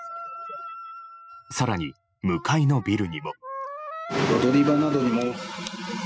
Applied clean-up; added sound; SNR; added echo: classical method spectral subtraction.